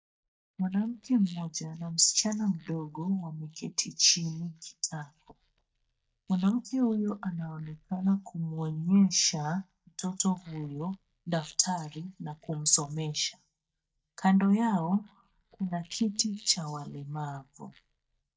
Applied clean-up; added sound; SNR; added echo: neural mask model DeepFilterNet 3.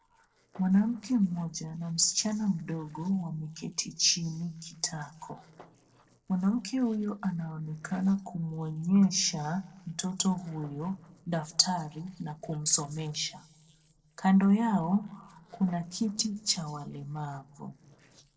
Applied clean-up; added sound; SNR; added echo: neural separator model SepFormer DNS4.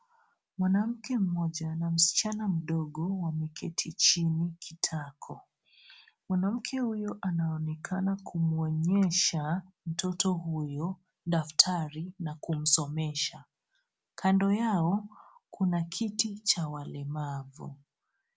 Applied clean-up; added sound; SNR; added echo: none; none; none; none.